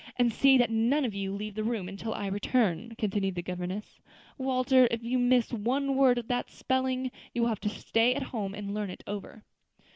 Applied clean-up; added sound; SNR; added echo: none; none; none; none.